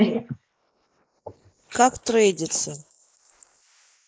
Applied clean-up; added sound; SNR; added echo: neural mask model Resemble Enhance denoiser.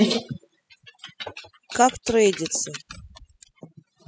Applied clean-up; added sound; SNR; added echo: classical method spectral subtraction.